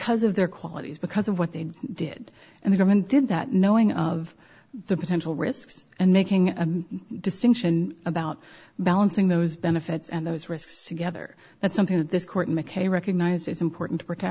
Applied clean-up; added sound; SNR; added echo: none; none; none; none.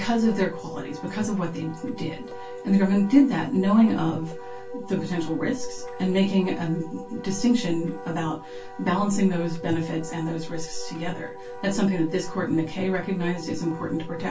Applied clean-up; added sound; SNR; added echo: none; Wind instrument, woodwind instrument; 14 dB; reverberation time 0.2 s.